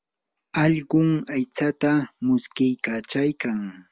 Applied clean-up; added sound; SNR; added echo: none; none; none; none.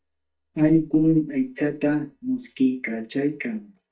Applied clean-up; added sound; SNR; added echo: neural mask model DeepFilterNet 3.